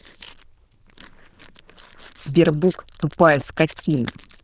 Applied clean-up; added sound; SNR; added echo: neural diffusion model UNIVERSE++.